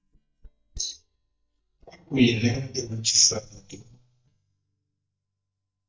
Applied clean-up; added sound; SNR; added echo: neural mask model DeepFilterNet 3.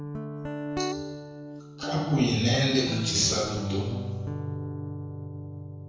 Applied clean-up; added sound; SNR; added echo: none; Guitar; 4 dB; reverberation time 1.1 s.